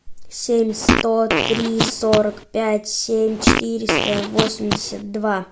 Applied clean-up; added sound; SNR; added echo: none; Fart; 0 dB; none.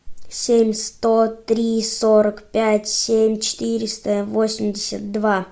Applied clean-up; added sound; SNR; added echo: none; none; none; none.